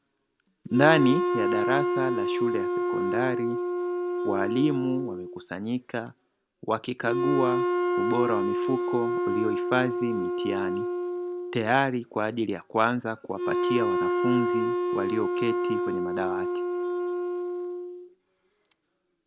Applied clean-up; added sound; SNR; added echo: none; Wind instrument, woodwind instrument; -1 dB; none.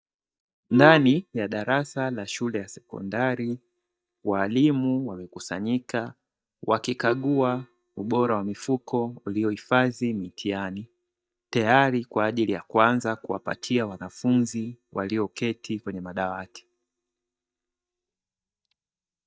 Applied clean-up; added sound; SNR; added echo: neural mask model DeepFilterNet 3.